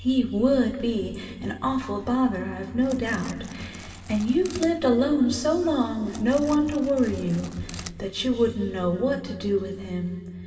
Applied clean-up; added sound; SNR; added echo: none; Crackle; 18 dB; reverberation time 2.3 s.